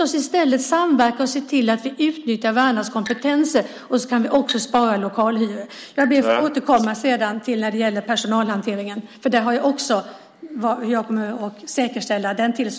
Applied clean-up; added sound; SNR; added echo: neural mask model Resemble Enhance denoiser.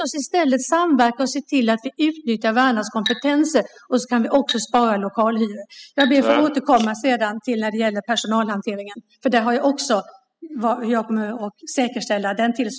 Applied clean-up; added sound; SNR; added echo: classical method spectral subtraction.